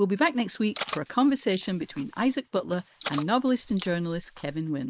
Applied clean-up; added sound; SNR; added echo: neural mask model Resemble Enhance denoiser.